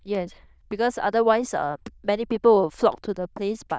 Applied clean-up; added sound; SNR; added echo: neural diffusion model UNIVERSE++.